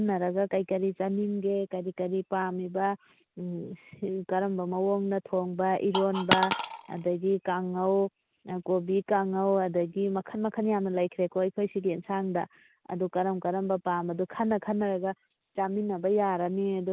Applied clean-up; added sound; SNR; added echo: none; Coin (dropping); -1 dB; none.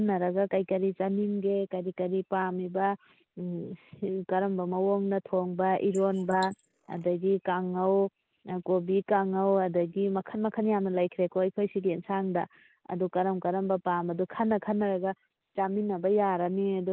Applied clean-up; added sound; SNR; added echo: neural mask model Resemble Enhance denoiser.